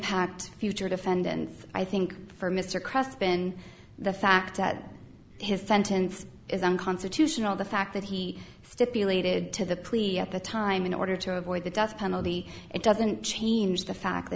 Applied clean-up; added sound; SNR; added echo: none; none; none; none.